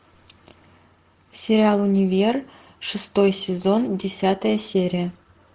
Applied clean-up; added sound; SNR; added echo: none; none; none; none.